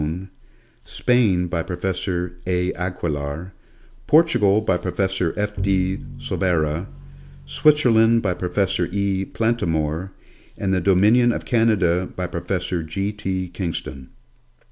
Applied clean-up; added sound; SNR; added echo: none; Bowed string instrument; 11 dB; none.